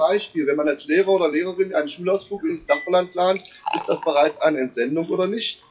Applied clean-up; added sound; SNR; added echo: classical method WPE with log-MMSE.